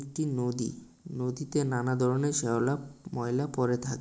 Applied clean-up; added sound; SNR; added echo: none; none; none; none.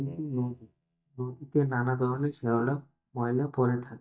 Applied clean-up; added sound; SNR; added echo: neural mask model DeepFilterNet 3.